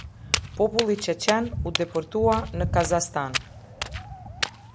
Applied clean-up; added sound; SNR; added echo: none; Walk, footsteps; 5 dB; none.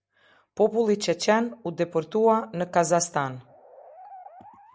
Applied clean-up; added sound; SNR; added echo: none; none; none; none.